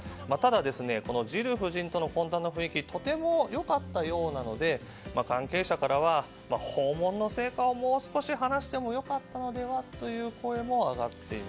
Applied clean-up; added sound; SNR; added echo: none; none; none; none.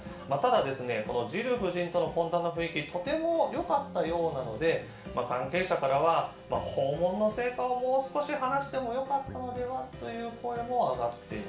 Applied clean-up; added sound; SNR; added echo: none; Guitar; 19 dB; reverberation time 0.5 s.